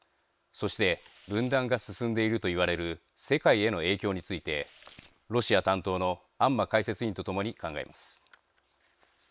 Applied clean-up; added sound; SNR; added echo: neural separator model SepFormer WHAM!.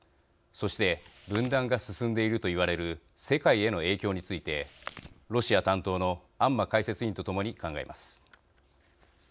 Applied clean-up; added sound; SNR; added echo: none; Chewing, mastication; 19 dB; none.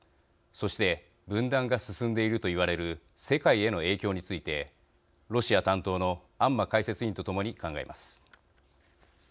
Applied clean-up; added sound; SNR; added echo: none; none; none; none.